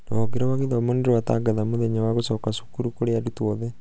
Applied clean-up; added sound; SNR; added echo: none; none; none; none.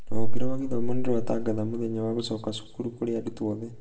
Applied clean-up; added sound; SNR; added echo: none; none; none; reverberation time 0.6 s.